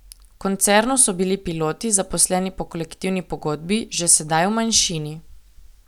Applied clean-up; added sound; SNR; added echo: none; none; none; none.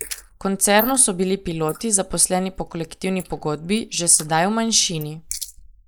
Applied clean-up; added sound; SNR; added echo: neural mask model Resemble Enhance denoiser.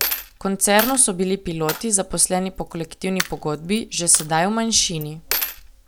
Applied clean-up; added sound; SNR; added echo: none; Coin (dropping); 9 dB; none.